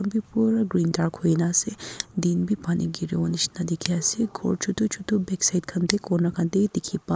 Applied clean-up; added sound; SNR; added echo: neural mask model Resemble Enhance denoiser.